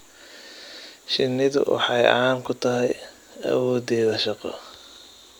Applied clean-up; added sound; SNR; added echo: none; none; none; none.